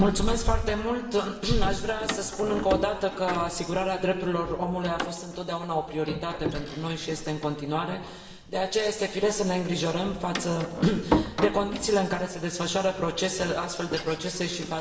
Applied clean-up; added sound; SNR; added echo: none; Door; 9 dB; reverberation time 1.1 s.